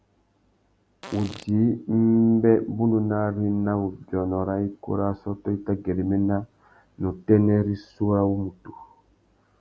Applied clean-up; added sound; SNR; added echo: none; Fart; 20 dB; none.